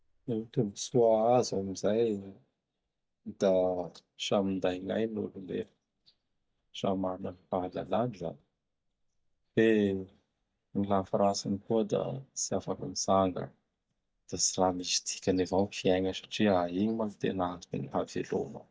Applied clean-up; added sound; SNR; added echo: neural mask model DeepFilterNet 3.